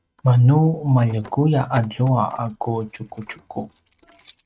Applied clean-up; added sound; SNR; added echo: neural mask model RNNoise.